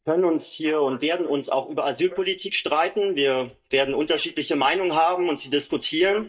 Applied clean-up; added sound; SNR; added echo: neural mask model DeepFilterNet 3.